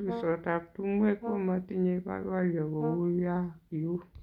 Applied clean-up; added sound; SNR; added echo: none; Brass instrument; 13 dB; none.